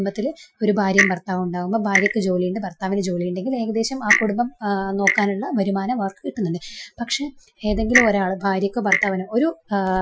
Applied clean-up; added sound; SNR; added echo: classical method Wiener filter.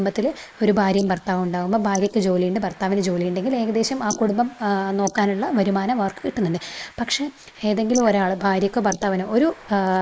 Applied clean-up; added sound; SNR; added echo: neural mask model Resemble Enhance denoiser.